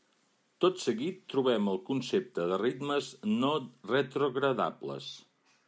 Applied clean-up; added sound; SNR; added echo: none; none; none; none.